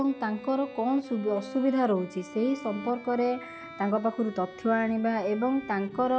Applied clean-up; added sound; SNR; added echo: none; Bowed string instrument; 16 dB; none.